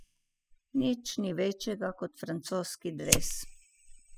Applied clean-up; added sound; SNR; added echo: classical method spectral subtraction.